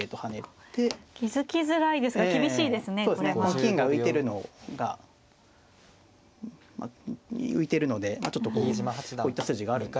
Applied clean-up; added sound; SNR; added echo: none; none; none; none.